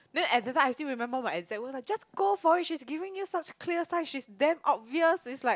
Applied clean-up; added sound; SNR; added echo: none; none; none; none.